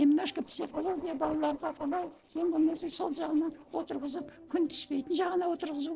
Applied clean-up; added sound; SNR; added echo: neural separator model SepFormer DNS4.